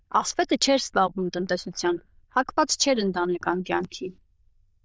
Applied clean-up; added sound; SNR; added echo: neural diffusion model UNIVERSE++.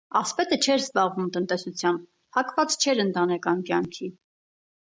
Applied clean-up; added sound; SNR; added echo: none; none; none; none.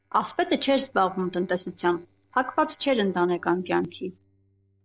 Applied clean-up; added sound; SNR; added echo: neural separator model SepFormer DNS4.